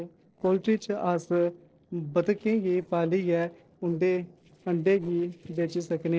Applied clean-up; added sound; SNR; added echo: neural separator model SepFormer DNS4.